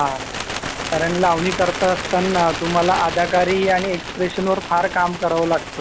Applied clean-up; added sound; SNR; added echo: none; Bird; 8 dB; none.